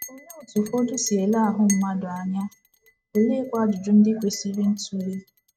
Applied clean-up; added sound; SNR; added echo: neural mask model RNNoise.